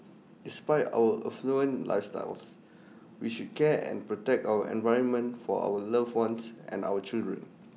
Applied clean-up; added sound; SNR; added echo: none; none; none; none.